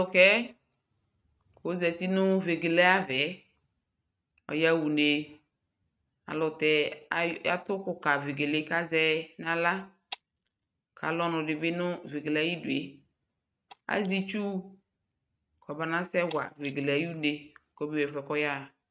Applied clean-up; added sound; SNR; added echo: neural mask model RNNoise.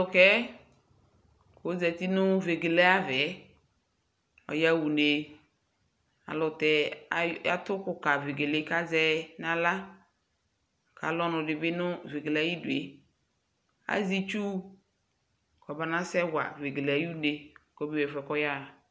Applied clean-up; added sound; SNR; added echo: none; none; none; none.